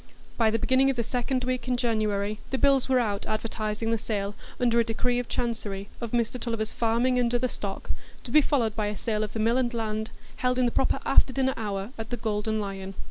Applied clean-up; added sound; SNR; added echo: none; none; none; none.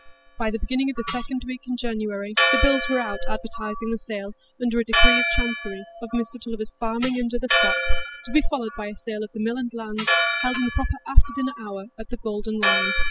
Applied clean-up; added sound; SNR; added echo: classical method spectral subtraction.